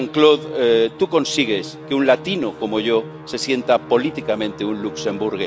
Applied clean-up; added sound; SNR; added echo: none; Musical instrument; 14 dB; none.